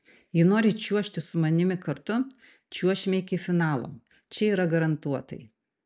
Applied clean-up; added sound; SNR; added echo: none; none; none; none.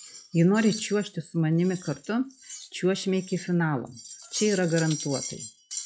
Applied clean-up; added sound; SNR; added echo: classical method log-MMSE.